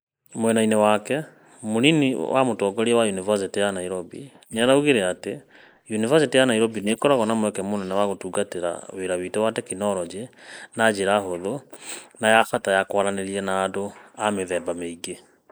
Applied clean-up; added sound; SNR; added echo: neural mask model Resemble Enhance denoiser.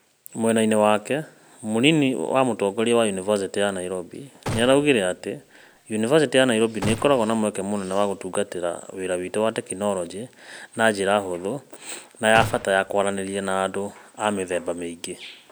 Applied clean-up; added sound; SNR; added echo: none; Gunshot, gunfire; 12 dB; none.